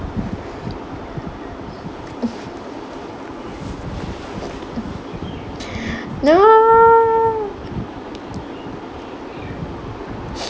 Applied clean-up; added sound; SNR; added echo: none; none; none; none.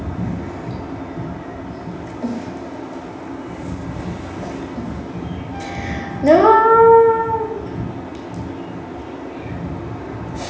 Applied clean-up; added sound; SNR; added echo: none; Wind instrument, woodwind instrument; 19 dB; reverberation time 0.9 s.